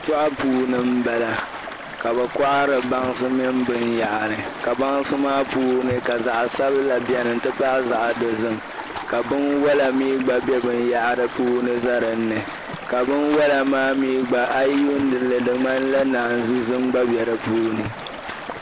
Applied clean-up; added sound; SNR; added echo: none; Stream; 11 dB; none.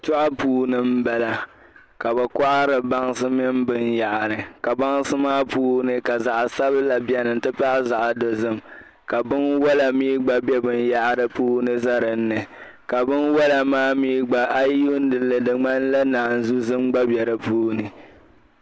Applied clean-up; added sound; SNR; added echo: none; none; none; none.